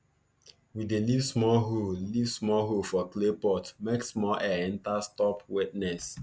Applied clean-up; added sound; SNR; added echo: none; none; none; none.